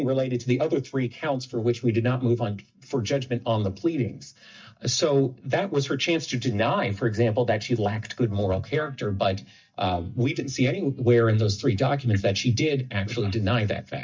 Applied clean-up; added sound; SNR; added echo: neural mask model DeepFilterNet 3.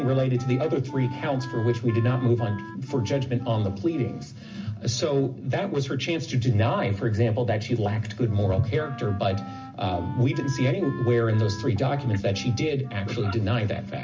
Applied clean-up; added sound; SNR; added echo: none; Wind instrument, woodwind instrument; 17 dB; reverberation time 0.4 s.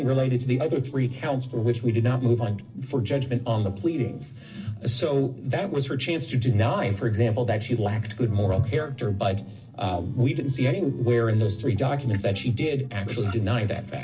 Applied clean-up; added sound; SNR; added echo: neural separator model SepFormer DNS4.